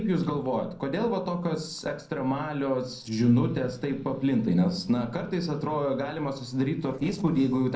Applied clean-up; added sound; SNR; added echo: neural separator model SepFormer DNS4.